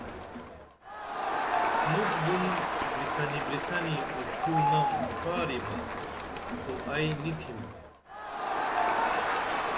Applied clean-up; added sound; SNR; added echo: none; Crowd; -5 dB; none.